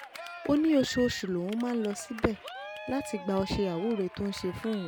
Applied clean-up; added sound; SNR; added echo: none; Cheering; 13 dB; none.